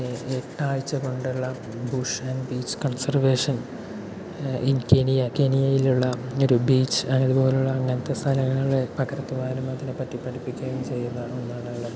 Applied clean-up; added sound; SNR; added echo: none; none; none; none.